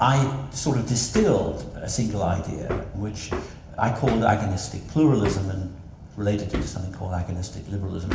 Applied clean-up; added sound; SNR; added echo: none; Hammer; 12 dB; reverberation time 0.6 s.